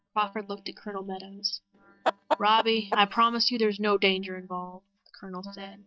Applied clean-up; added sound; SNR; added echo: neural mask model DeepFilterNet 3.